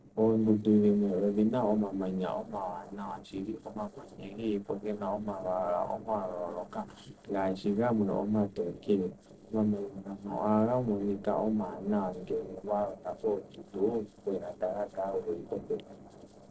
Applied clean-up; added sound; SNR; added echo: neural separator model SepFormer DNS4.